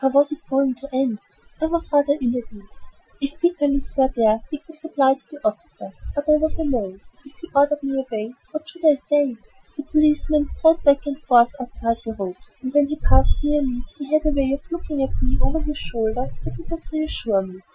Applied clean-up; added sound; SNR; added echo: classical method Wiener filter.